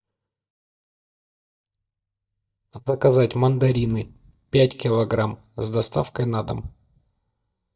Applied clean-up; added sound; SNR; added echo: neural mask model DeepFilterNet 3.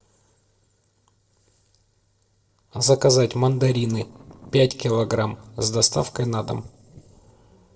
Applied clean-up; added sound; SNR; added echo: neural separator model SepFormer DNS4.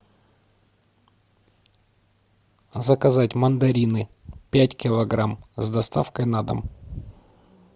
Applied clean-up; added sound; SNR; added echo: none; none; none; none.